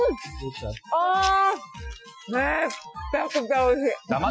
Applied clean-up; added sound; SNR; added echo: classical method Wiener filter.